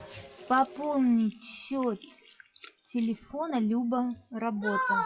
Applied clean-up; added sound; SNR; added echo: classical method WPE with log-MMSE.